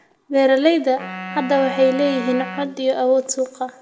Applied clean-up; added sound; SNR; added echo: none; Wind instrument, woodwind instrument; 14 dB; reverberation time 1.7 s.